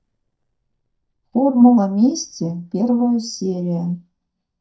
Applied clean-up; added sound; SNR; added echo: neural mask model DeepFilterNet 3.